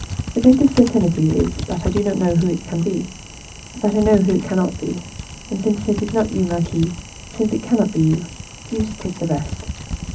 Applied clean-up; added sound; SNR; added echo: none; Typing; 11 dB; reverberation time 0.4 s.